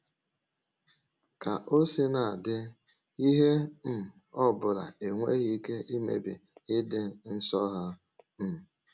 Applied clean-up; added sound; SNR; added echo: none; none; none; none.